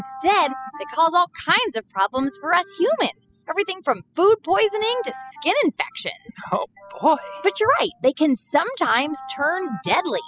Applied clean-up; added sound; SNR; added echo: classical method spectral subtraction.